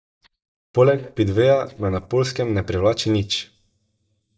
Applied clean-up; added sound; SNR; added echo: neural mask model DeepFilterNet 3.